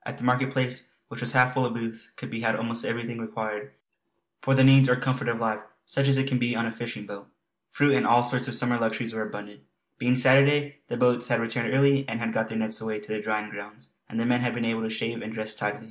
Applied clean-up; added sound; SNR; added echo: none; none; none; none.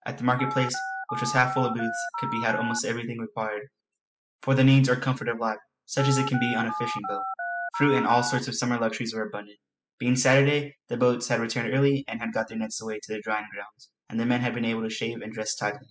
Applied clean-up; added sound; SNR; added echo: classical method spectral subtraction.